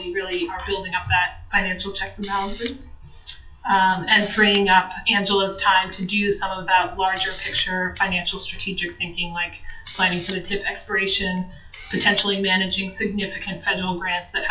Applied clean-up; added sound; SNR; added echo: classical method WPE with log-MMSE.